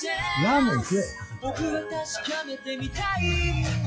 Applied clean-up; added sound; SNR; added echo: classical method log-MMSE.